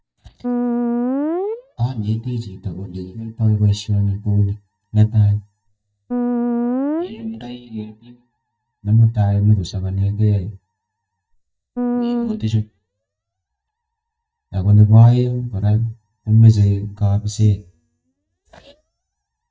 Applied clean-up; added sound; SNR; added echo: neural mask model DeepFilterNet 3.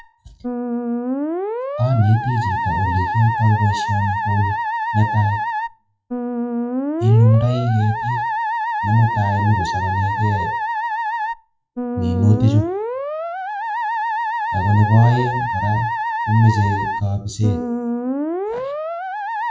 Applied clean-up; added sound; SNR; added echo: classical method WPE with log-MMSE.